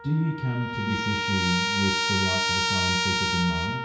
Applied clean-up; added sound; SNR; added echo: none; Trumpet; -1 dB; reverberation time 0.6 s.